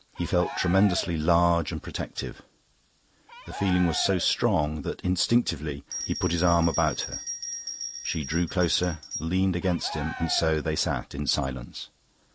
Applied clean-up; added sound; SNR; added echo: none; Bell + Cheering; 12 dB; none.